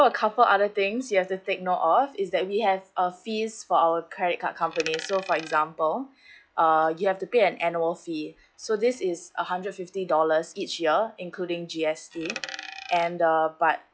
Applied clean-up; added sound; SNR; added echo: classical method log-MMSE.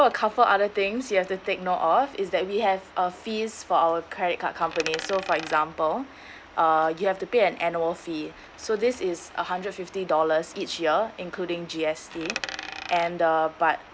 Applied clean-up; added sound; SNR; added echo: none; Coin (dropping); 18 dB; none.